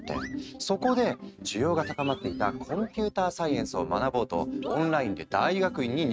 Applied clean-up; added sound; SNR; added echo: neural mask model RNNoise.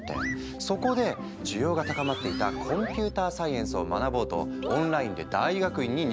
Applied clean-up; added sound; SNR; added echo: none; none; none; none.